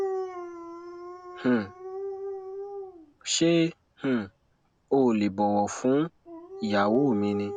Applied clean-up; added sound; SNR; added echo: none; Dog; 10 dB; none.